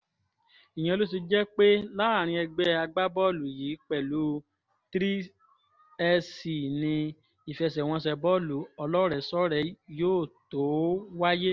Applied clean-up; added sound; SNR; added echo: none; none; none; none.